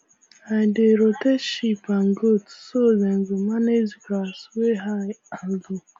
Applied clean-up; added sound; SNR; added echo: none; none; none; none.